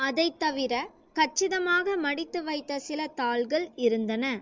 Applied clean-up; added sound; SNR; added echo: neural separator model SepFormer DNS4.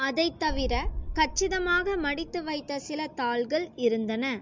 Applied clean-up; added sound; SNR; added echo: none; Boom; 7 dB; none.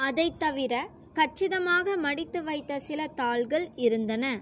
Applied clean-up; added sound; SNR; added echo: none; none; none; none.